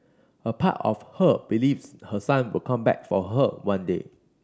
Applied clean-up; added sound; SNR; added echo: none; none; none; none.